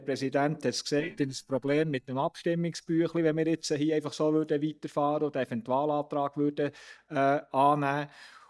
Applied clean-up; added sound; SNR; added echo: neural mask model DeepFilterNet 3.